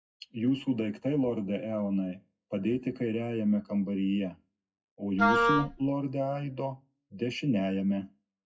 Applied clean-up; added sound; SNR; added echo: classical method WPE with log-MMSE.